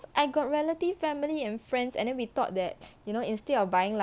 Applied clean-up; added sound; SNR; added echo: none; none; none; none.